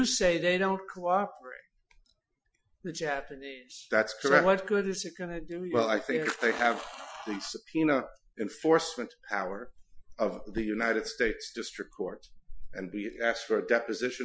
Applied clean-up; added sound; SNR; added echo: classical method Wiener filter.